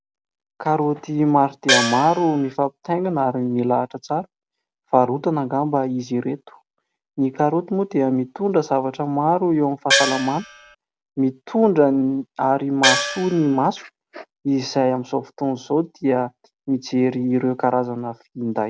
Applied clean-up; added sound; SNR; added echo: none; Gong; 0 dB; none.